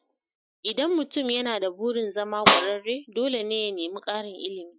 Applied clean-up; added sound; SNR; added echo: classical method Wiener filter.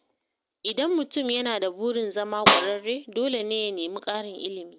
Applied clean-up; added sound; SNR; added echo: none; Snare drum; -5 dB; none.